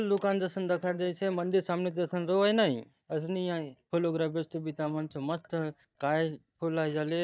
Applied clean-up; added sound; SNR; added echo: neural mask model DeepFilterNet 3.